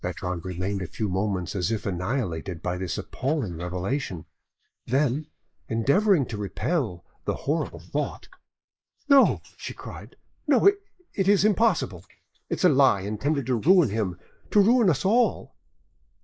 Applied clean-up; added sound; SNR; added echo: neural mask model Resemble Enhance denoiser.